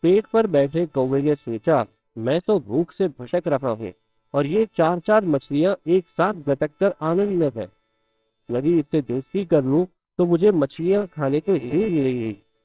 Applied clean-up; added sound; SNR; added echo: neural separator model SepFormer WHAMR!.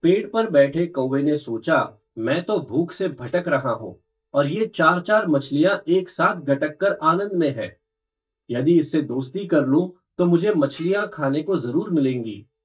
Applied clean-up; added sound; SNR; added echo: neural mask model DeepFilterNet 3.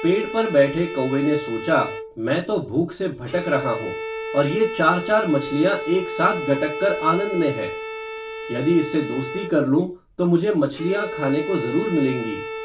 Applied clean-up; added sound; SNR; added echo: none; Bowed string instrument; 9 dB; reverberation time 0.2 s.